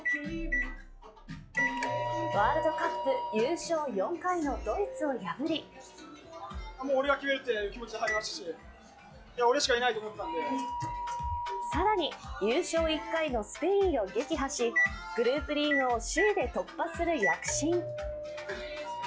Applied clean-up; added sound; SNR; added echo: classical method log-MMSE.